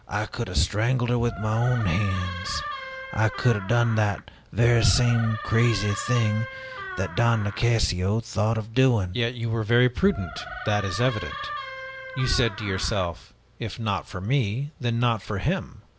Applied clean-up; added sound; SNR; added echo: none; Door; 11 dB; none.